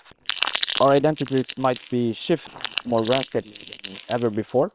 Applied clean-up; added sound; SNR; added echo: neural separator model SepFormer WHAM!.